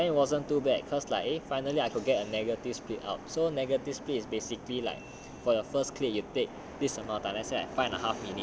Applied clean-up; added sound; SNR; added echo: none; none; none; none.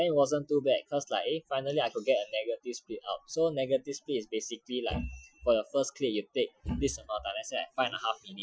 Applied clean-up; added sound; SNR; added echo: classical method Wiener filter.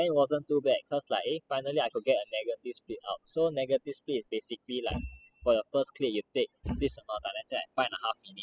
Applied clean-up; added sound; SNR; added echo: classical method spectral subtraction.